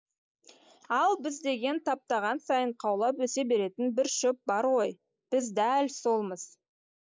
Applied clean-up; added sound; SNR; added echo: neural mask model Resemble Enhance denoiser.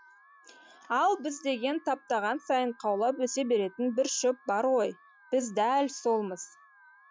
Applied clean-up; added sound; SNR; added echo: classical method log-MMSE.